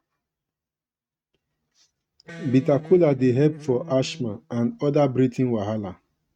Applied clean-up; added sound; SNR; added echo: neural mask model RNNoise.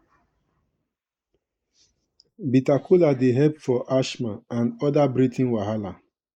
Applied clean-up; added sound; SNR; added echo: neural mask model Resemble Enhance denoiser.